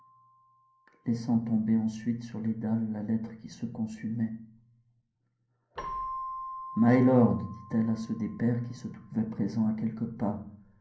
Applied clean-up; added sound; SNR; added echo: none; Keyboard (musical); 16 dB; reverberation time 0.6 s.